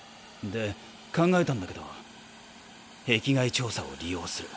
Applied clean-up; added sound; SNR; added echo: none; Hiss; 18 dB; none.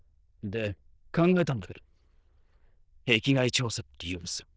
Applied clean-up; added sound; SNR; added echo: neural diffusion model UNIVERSE++.